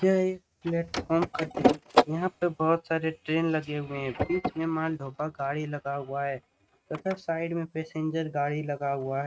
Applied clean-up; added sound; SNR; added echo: neural mask model RNNoise.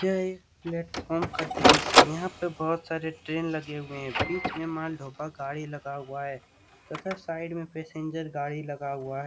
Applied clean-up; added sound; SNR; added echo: none; Printer; -3 dB; none.